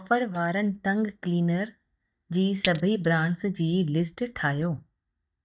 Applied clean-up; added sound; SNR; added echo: neural mask model DeepFilterNet 3.